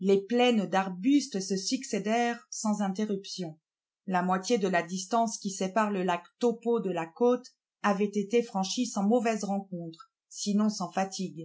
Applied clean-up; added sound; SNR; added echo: none; none; none; none.